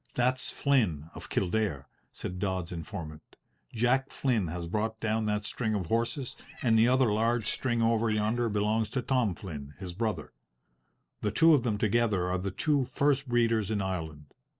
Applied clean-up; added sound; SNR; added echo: neural separator model SepFormer DNS4.